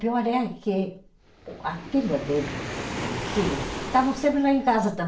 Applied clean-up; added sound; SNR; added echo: none; Waves, surf; 10 dB; reverberation time 0.4 s.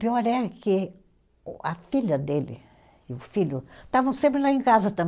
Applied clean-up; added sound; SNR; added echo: none; none; none; none.